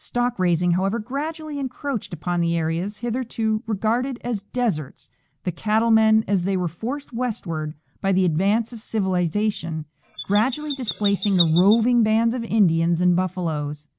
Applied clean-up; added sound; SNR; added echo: none; Chirp, tweet; 9 dB; none.